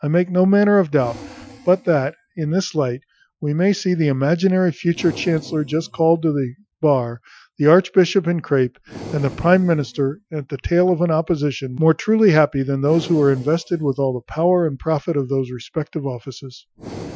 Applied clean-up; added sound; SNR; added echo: classical method Wiener filter.